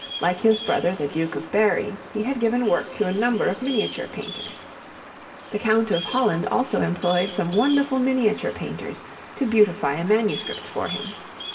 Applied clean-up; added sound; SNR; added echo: none; Bird vocalization, bird call, bird song; 14 dB; reverberation time 1.6 s.